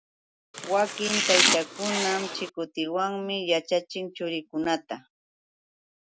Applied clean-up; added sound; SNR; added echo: none; Domestic sounds, home sounds; -3 dB; none.